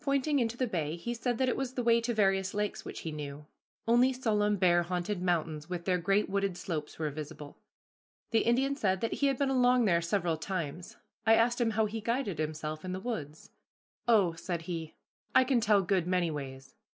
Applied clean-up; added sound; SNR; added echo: none; none; none; none.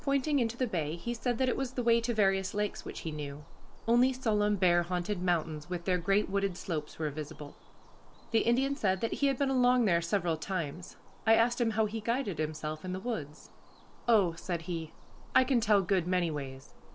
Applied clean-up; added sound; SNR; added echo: none; Bird vocalization, bird call, bird song; 14 dB; none.